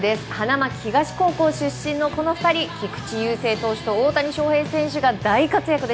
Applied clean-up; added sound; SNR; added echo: none; none; none; none.